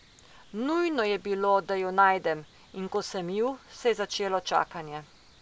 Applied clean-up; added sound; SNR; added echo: none; none; none; none.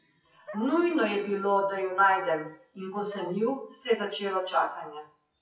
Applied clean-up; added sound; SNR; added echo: classical method WPE with log-MMSE.